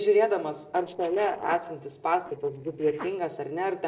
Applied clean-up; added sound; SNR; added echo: neural separator model SepFormer DNS4.